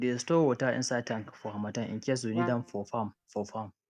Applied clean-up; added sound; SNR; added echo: none; Brass instrument; 8 dB; none.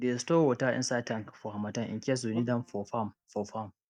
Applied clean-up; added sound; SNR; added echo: neural mask model DeepFilterNet 3.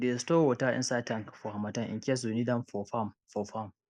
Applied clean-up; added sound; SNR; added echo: neural mask model Resemble Enhance denoiser.